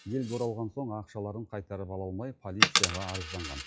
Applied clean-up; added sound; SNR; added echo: classical method log-MMSE.